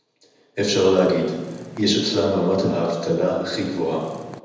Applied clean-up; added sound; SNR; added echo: none; Purr; 18 dB; reverberation time 1.1 s.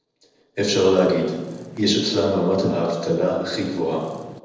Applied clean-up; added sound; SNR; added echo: neural separator model SepFormer DNS4.